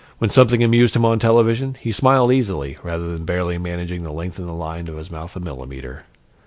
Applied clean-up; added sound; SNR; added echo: none; none; none; none.